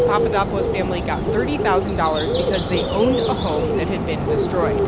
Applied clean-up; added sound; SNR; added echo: none; Bird; -3 dB; none.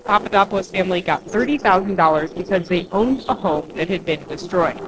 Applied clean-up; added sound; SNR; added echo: neural separator model SepFormer DNS4.